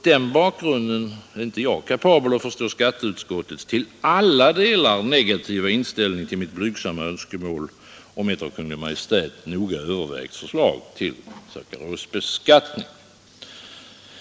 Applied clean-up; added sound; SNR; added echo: none; none; none; none.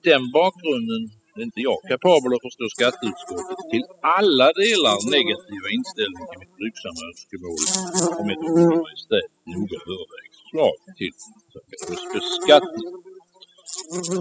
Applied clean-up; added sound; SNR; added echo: classical method spectral subtraction.